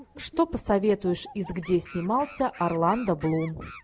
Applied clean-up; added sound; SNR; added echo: none; Animal; 20 dB; none.